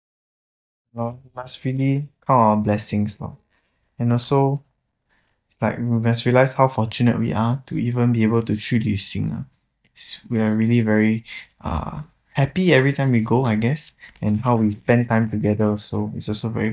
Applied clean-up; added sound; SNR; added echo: neural mask model DeepFilterNet 3.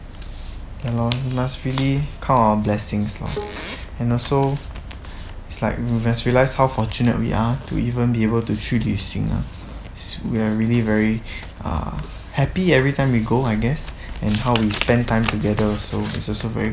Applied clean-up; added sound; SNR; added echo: none; Bowed string instrument; 18 dB; none.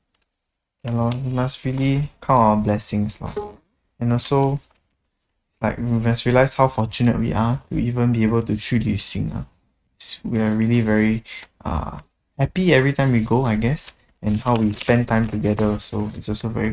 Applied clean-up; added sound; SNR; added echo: neural mask model RNNoise.